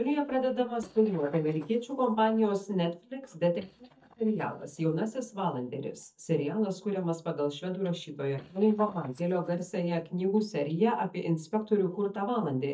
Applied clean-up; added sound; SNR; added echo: neural mask model DeepFilterNet 3.